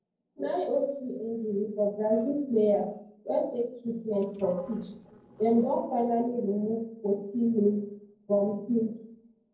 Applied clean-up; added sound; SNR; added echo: neural separator model SepFormer DNS4.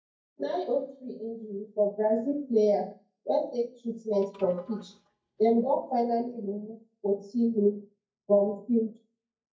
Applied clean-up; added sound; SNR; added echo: neural mask model DeepFilterNet 3.